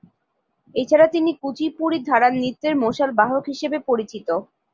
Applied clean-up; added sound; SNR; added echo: none; none; none; none.